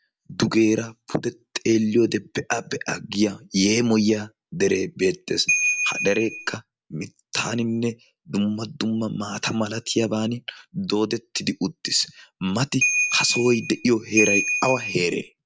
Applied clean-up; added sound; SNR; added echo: none; Ringtone / Bell; 1 dB; none.